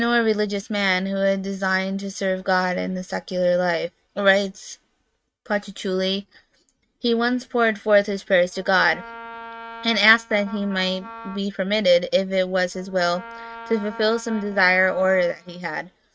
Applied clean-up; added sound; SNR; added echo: neural mask model RNNoise.